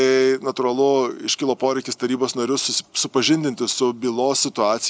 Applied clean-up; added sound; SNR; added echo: none; none; none; none.